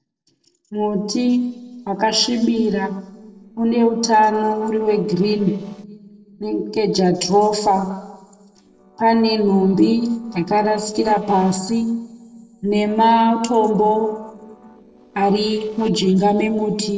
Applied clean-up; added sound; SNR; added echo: neural separator model SepFormer DNS4.